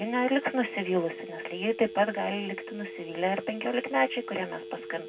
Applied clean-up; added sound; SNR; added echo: none; Telephone; 12 dB; reverberation time 0.3 s.